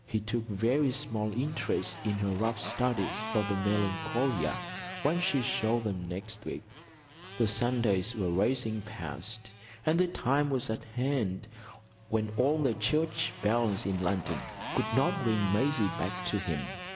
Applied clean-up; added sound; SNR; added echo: none; Motorcycle; 11 dB; none.